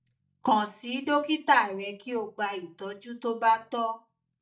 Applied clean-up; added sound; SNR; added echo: neural mask model DeepFilterNet 3.